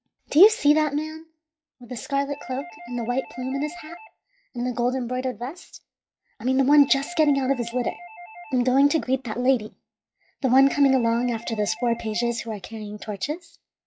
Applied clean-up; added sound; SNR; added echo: classical method log-MMSE.